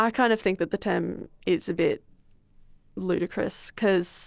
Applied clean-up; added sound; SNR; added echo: none; none; none; none.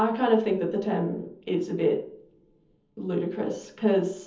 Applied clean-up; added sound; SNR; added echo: none; none; none; reverberation time 0.7 s.